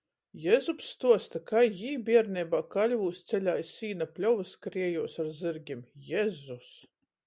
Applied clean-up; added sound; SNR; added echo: none; none; none; none.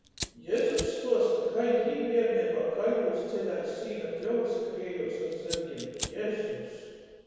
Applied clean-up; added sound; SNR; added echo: none; Fire; 15 dB; reverberation time 1.9 s.